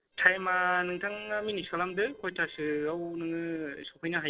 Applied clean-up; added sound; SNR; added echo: neural separator model SepFormer DNS4.